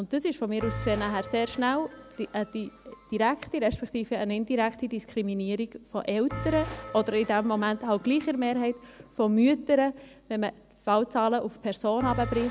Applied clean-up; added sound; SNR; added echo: none; Bell; 14 dB; none.